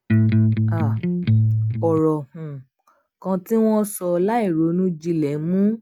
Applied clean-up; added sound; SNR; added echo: none; Electric guitar; -4 dB; none.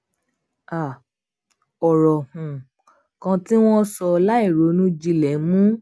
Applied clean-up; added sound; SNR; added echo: none; none; none; none.